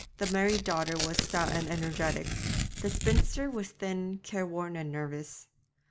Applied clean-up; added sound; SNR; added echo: none; Tearing; 1 dB; none.